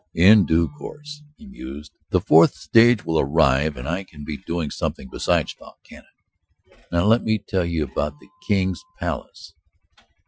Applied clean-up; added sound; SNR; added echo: classical method Wiener filter.